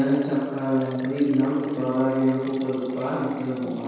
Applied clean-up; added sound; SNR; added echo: none; Liquid; 18 dB; reverberation time 1.2 s.